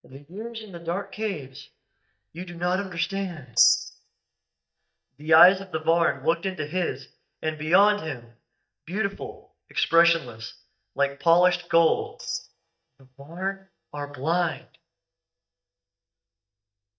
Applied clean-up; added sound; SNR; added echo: neural mask model DeepFilterNet 3.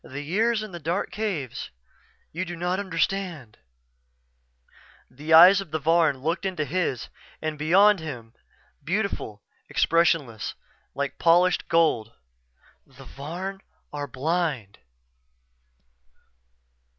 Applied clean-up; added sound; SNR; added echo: none; none; none; none.